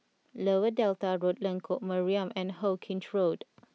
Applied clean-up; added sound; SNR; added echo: none; none; none; none.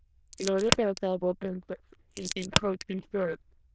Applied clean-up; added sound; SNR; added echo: neural diffusion model UNIVERSE++.